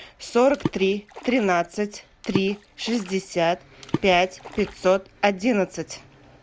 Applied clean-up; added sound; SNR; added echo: none; Water / Splash, splatter; 11 dB; none.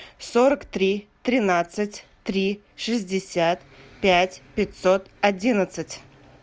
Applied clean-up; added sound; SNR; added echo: none; none; none; none.